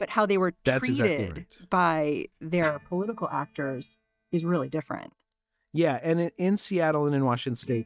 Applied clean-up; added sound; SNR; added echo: neural mask model DeepFilterNet 3.